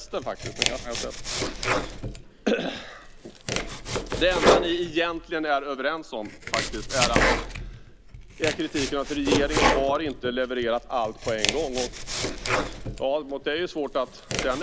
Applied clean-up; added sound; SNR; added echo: none; Domestic sounds, home sounds; 0 dB; none.